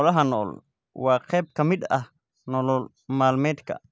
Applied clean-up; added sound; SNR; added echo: none; none; none; none.